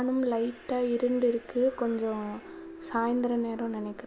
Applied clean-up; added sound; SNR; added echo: none; none; none; none.